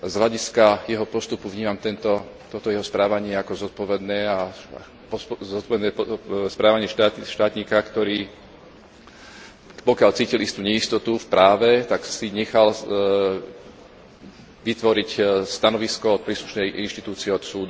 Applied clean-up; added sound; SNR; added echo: none; none; none; none.